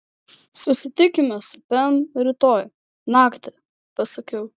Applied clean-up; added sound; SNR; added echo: none; none; none; none.